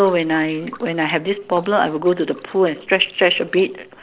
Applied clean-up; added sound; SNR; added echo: neural separator model SepFormer DNS4.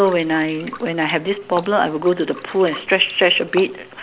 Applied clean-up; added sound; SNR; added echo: none; Drip; 19 dB; none.